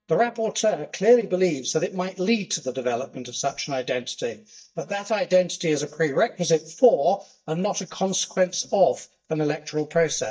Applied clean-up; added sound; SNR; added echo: neural mask model DeepFilterNet 3.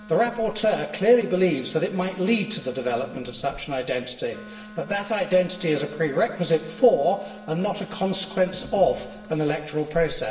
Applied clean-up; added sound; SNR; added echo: none; Wind instrument, woodwind instrument; 20 dB; reverberation time 0.9 s.